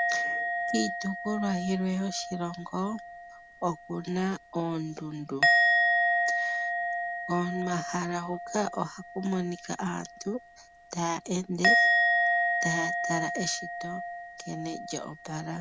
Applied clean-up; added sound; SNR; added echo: none; Musical instrument; -3 dB; none.